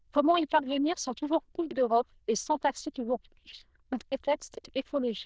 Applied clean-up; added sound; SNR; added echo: neural diffusion model UNIVERSE++.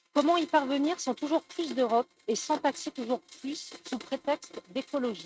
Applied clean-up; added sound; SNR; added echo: neural mask model RNNoise.